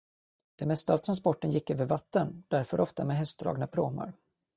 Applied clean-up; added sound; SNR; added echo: neural mask model DeepFilterNet 3.